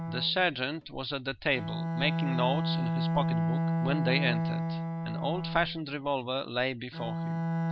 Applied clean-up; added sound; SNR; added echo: none; Bowed string instrument; -1 dB; none.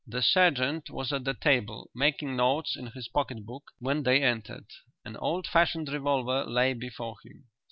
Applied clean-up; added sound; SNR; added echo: none; none; none; none.